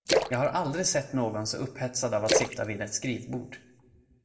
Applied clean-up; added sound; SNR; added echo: none; Splash, splatter; 2 dB; reverberation time 0.6 s.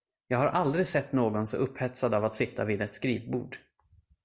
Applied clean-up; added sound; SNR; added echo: none; none; none; none.